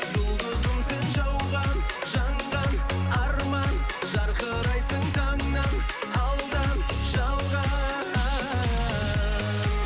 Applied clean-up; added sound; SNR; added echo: none; none; none; none.